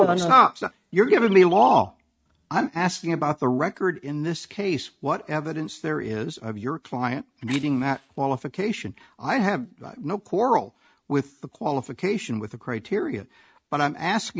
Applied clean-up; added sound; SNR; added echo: neural mask model RNNoise.